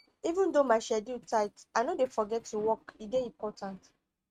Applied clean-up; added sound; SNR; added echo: neural mask model RNNoise.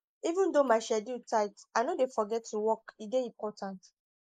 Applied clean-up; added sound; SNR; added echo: neural mask model Resemble Enhance denoiser.